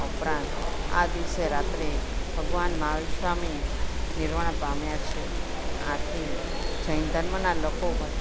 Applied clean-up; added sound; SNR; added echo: none; Crackle; -2 dB; none.